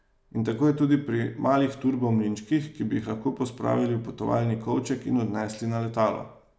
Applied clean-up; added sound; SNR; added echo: none; none; none; none.